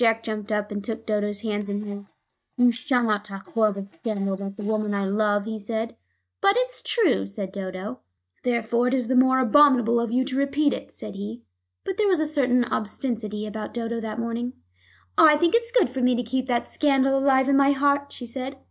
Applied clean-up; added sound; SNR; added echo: neural mask model DeepFilterNet 3.